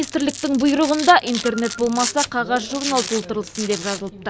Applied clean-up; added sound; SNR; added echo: none; Domestic sounds, home sounds; 10 dB; none.